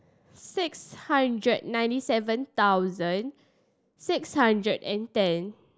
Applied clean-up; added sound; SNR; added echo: none; none; none; none.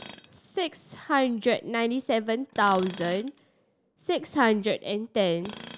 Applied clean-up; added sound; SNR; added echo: none; Tools; 19 dB; none.